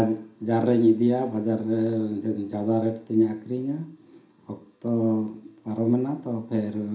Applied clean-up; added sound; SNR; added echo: none; none; none; reverberation time 0.5 s.